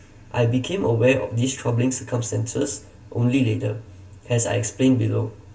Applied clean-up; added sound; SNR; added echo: none; none; none; reverberation time 0.2 s.